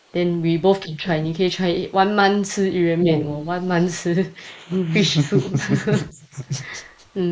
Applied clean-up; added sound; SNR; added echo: neural mask model Resemble Enhance denoiser.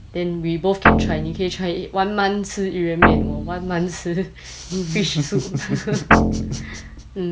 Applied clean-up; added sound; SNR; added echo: none; Guitar; -4 dB; none.